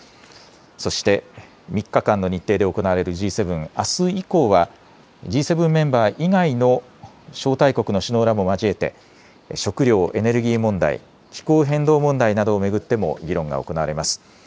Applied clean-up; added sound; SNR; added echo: none; none; none; none.